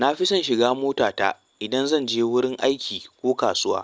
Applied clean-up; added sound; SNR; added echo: none; none; none; none.